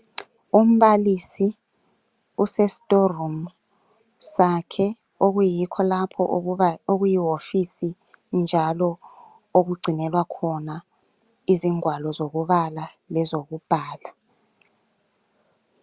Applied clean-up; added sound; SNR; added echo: none; none; none; none.